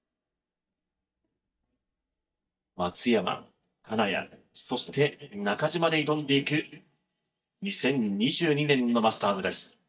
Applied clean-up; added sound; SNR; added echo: neural mask model DeepFilterNet 3.